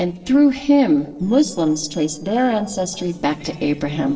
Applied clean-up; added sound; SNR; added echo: neural separator model SepFormer DNS4.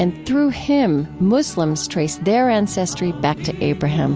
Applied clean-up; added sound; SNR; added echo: none; none; none; none.